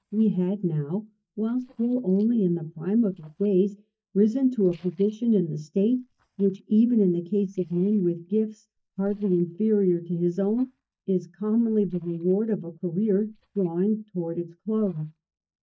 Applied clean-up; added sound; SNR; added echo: neural mask model DeepFilterNet 3.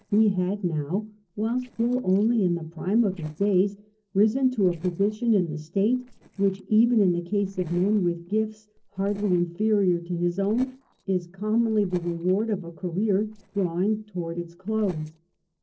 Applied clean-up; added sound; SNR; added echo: neural separator model SepFormer DNS4.